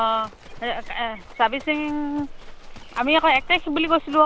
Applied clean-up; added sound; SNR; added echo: none; Livestock, farm animals, working animals; 14 dB; none.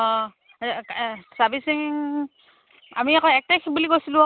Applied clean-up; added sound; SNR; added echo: none; none; none; none.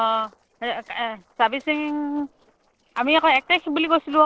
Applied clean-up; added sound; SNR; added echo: neural separator model SepFormer DNS4.